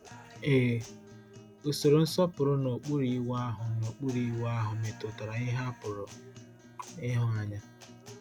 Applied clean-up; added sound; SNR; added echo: none; Guitar; 19 dB; none.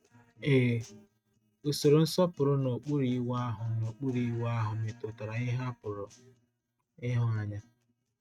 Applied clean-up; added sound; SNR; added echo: neural mask model RNNoise.